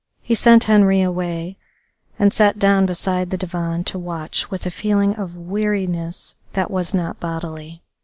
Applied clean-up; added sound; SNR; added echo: none; none; none; none.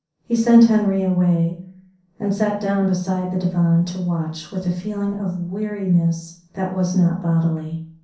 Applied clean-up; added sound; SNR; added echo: none; none; none; reverberation time 0.6 s.